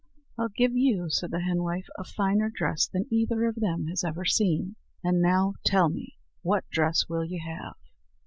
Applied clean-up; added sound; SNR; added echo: none; none; none; none.